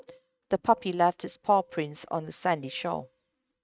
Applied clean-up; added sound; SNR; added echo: neural mask model RNNoise.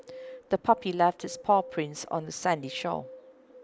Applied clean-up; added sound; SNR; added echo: none; Bird; 18 dB; none.